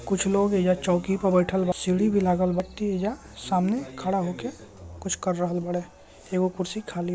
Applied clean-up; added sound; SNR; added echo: none; none; none; none.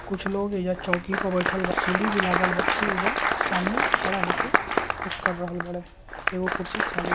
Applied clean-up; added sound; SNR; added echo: none; Applause; -3 dB; none.